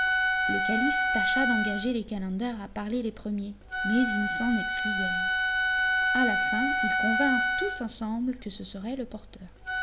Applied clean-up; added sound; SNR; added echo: none; Wind instrument, woodwind instrument; -3 dB; none.